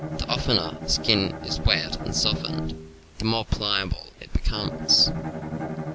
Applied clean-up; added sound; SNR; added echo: none; Bowed string instrument; 8 dB; none.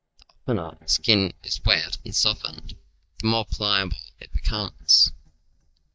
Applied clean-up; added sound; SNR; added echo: neural mask model DeepFilterNet 3.